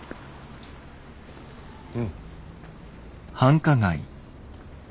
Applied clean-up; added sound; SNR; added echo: none; none; none; none.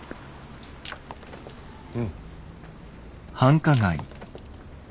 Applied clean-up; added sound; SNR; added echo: none; Shatter; 17 dB; none.